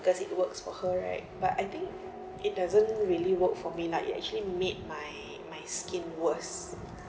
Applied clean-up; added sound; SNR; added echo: none; none; none; none.